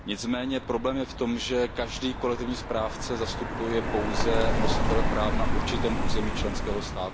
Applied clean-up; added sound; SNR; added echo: none; Car passing by; -2 dB; none.